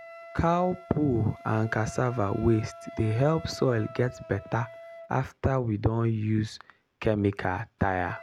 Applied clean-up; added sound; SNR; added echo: none; Wind instrument, woodwind instrument; 19 dB; none.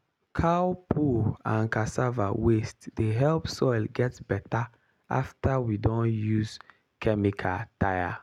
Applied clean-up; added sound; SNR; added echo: none; none; none; none.